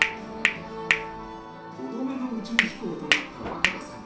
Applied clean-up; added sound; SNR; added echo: none; Hands; -5 dB; reverberation time 0.7 s.